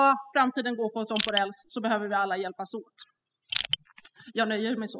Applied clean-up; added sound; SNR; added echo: classical method spectral subtraction.